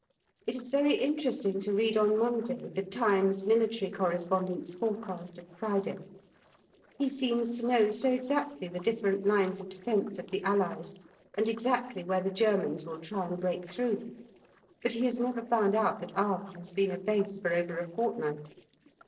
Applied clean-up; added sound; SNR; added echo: neural separator model SepFormer DNS4.